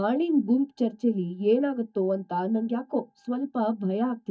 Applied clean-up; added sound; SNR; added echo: neural mask model DeepFilterNet 3.